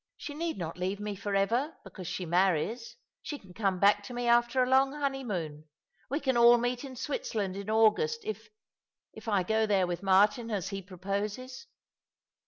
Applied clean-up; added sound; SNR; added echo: none; none; none; none.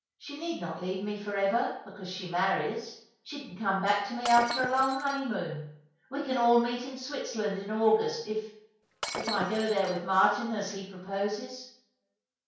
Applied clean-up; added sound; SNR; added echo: none; Shatter; 8 dB; reverberation time 0.5 s.